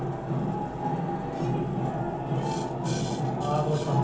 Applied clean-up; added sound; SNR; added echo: none; Boiling; 18 dB; reverberation time 0.7 s.